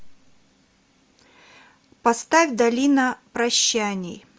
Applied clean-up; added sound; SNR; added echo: none; none; none; none.